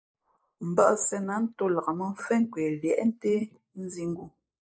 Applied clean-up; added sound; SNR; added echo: neural mask model Resemble Enhance denoiser.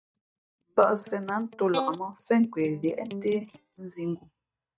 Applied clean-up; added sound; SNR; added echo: neural mask model DeepFilterNet 3.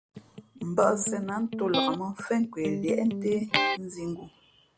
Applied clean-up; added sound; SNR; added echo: none; Electric guitar; 2 dB; none.